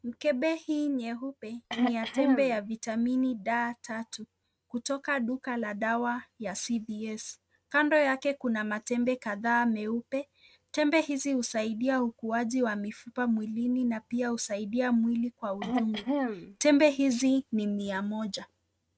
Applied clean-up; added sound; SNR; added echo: neural mask model RNNoise.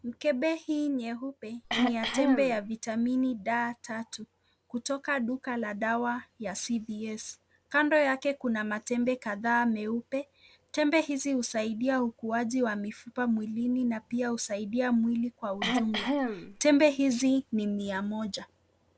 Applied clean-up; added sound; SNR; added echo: none; Cough; 1 dB; none.